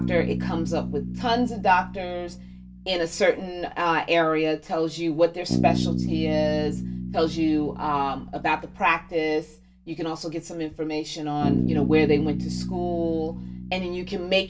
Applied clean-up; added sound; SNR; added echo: none; Bass guitar; 5 dB; reverberation time 0.2 s.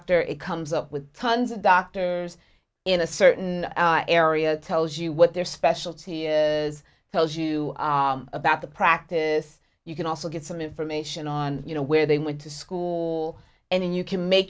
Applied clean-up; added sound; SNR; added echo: none; none; none; none.